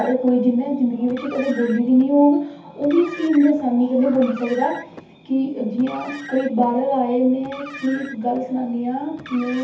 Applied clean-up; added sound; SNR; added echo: none; Car; 19 dB; reverberation time 0.5 s.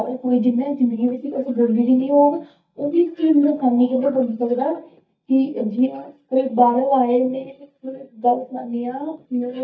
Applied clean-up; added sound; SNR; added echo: neural mask model DeepFilterNet 3.